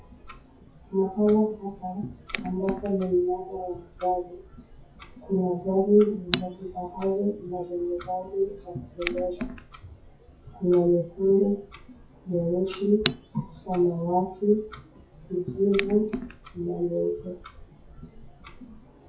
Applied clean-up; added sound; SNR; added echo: classical method WPE with log-MMSE.